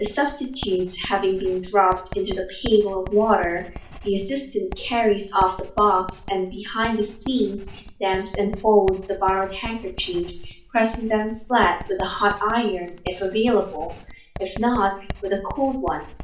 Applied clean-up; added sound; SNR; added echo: none; Writing; 14 dB; reverberation time 0.4 s.